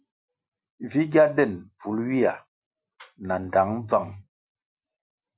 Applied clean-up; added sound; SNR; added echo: none; none; none; none.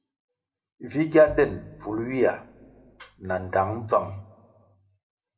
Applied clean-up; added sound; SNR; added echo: none; Bowed string instrument; 20 dB; reverberation time 0.5 s.